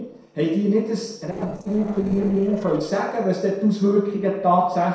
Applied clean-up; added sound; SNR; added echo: neural separator model SepFormer DNS4.